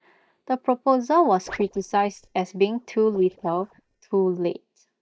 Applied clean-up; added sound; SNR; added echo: neural mask model DeepFilterNet 3.